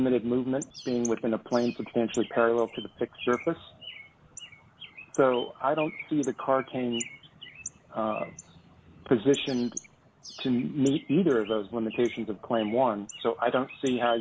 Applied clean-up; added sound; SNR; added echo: none; Bird; 17 dB; none.